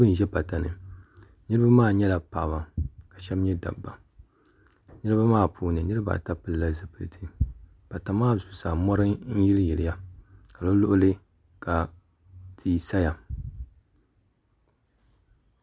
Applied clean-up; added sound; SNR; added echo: none; none; none; none.